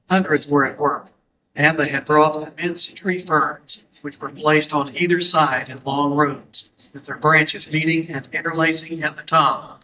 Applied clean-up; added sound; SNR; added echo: neural mask model DeepFilterNet 3.